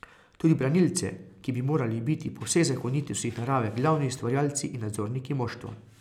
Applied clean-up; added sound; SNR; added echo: none; none; none; none.